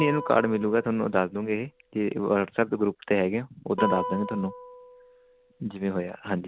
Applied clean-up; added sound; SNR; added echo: none; Guitar; 11 dB; none.